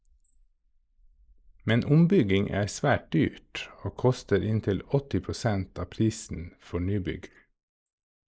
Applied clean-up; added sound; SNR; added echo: neural mask model Resemble Enhance denoiser.